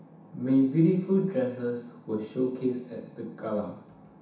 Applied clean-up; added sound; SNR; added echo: none; none; none; reverberation time 0.7 s.